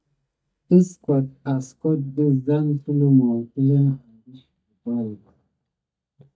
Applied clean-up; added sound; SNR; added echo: neural mask model DeepFilterNet 3.